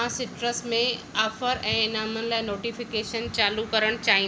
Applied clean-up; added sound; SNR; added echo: none; none; none; none.